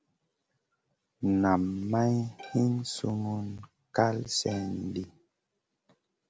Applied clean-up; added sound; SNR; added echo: none; Bowed string instrument; 19 dB; none.